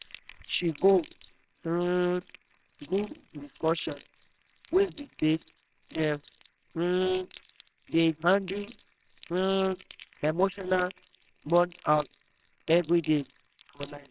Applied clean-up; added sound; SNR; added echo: neural separator model SepFormer WHAMR!.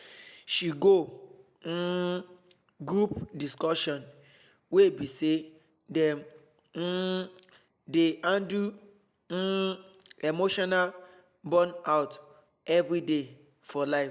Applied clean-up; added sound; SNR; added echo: none; none; none; none.